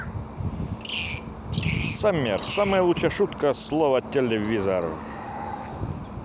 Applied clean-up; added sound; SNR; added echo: none; Bird vocalization, bird call, bird song; 14 dB; none.